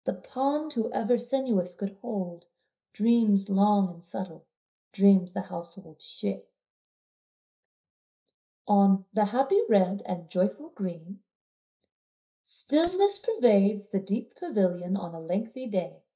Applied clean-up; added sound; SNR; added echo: neural mask model DeepFilterNet 3.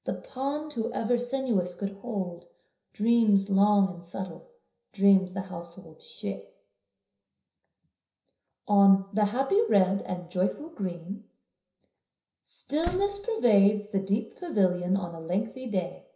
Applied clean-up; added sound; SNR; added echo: none; Slam; 9 dB; reverberation time 0.5 s.